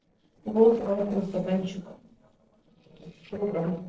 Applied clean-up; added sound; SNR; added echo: neural separator model SepFormer DNS4.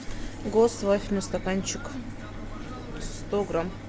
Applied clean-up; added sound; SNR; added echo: none; none; none; none.